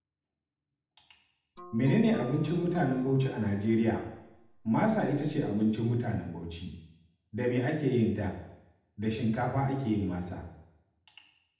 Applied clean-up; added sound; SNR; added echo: none; Guitar; 19 dB; reverberation time 0.8 s.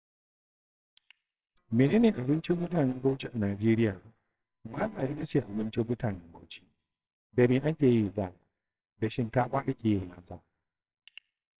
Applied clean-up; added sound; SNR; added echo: neural separator model SepFormer WHAMR!.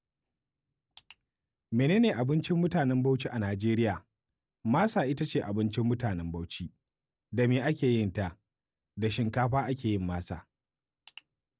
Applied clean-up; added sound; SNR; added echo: none; none; none; none.